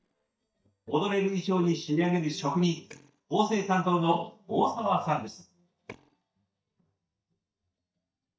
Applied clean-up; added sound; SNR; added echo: neural mask model DeepFilterNet 3.